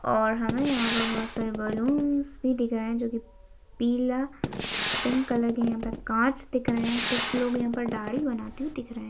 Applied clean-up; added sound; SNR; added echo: none; Gunshot, gunfire; 2 dB; none.